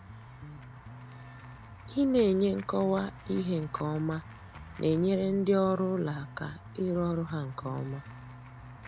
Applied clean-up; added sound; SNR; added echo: none; Bass guitar + Walk, footsteps / Run / Bell; 15 dB; none.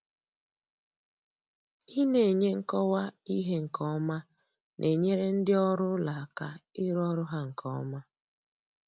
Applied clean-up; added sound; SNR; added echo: none; none; none; none.